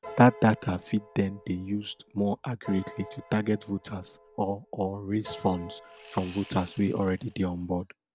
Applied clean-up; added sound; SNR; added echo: none; Sawing + Piano; 19 dB; none.